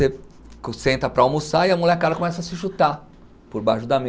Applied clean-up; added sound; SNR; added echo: none; none; none; none.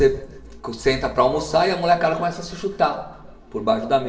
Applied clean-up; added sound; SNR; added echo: none; none; none; reverberation time 0.8 s.